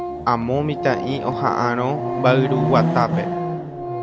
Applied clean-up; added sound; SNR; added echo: none; Chatter / Car passing by / Motorcycle / Traffic noise, roadway noise / Accelerating, revving, vroom + Organ; 2 dB; none.